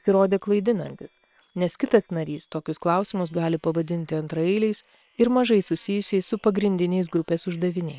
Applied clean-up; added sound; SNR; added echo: neural separator model SepFormer WHAM!.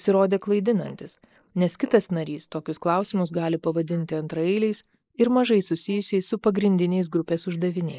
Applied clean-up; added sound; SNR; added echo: neural mask model Resemble Enhance denoiser.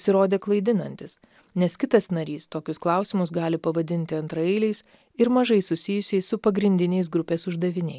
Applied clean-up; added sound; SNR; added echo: none; none; none; none.